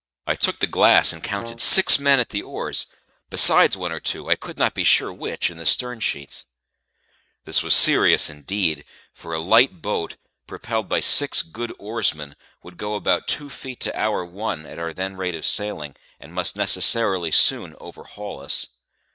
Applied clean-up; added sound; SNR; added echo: neural mask model RNNoise.